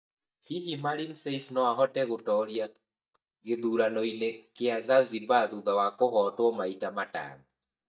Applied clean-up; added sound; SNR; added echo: neural mask model DeepFilterNet 3.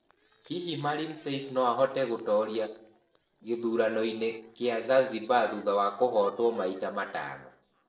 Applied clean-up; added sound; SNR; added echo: neural separator model SepFormer DNS4.